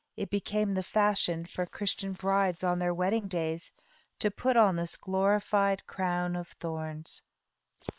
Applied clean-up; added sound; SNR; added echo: neural separator model SepFormer WHAM!.